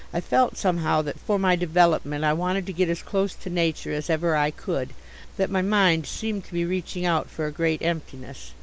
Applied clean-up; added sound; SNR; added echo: none; none; none; none.